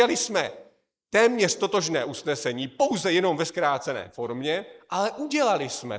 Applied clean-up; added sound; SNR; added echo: neural mask model Resemble Enhance denoiser.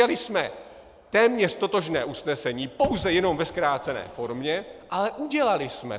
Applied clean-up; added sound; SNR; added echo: none; Fireworks; 18 dB; none.